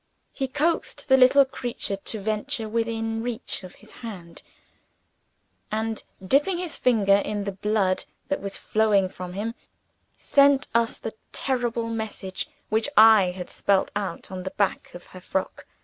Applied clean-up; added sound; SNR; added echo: none; none; none; none.